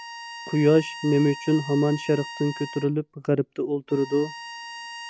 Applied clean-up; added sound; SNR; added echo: none; Bowed string instrument; 14 dB; none.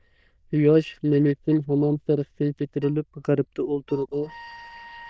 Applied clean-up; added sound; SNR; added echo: neural diffusion model UNIVERSE++.